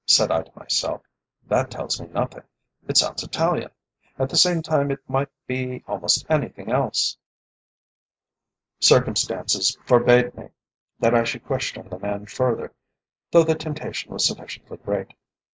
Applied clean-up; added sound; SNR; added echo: neural mask model Resemble Enhance denoiser.